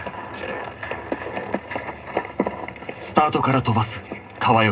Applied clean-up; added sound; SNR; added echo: none; none; none; reverberation time 0.2 s.